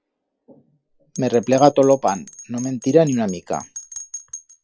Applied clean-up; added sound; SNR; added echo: classical method log-MMSE.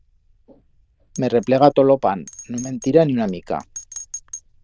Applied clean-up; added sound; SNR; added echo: neural diffusion model UNIVERSE++.